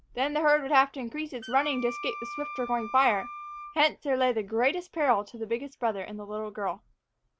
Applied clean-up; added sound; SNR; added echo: none; Wind instrument, woodwind instrument; 12 dB; none.